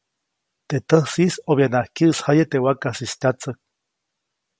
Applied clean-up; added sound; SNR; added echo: none; none; none; none.